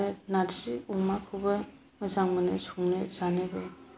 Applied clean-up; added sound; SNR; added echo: none; none; none; none.